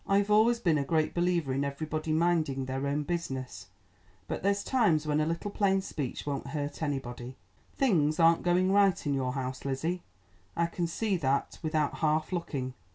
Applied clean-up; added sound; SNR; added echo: none; none; none; none.